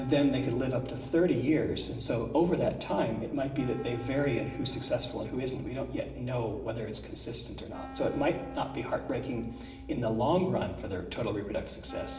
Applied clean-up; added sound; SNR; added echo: none; Wind instrument, woodwind instrument; 16 dB; reverberation time 0.9 s.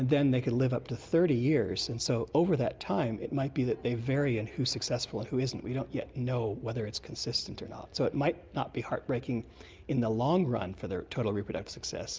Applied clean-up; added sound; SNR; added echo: none; none; none; none.